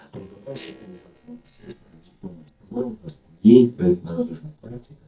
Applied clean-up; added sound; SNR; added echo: neural mask model DeepFilterNet 3.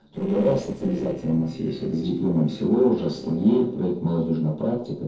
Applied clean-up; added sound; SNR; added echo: neural separator model SepFormer DNS4.